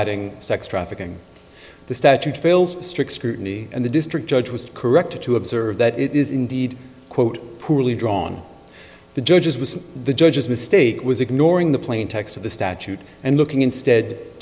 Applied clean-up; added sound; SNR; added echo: none; none; none; none.